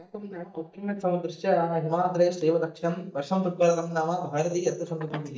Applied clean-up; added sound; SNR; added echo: neural mask model DeepFilterNet 3.